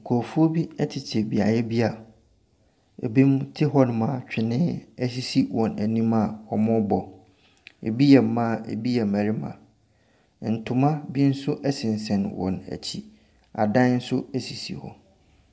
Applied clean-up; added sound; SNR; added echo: none; none; none; none.